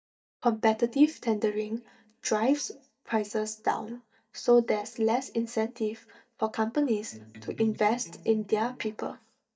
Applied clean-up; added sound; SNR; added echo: neural mask model DeepFilterNet 3.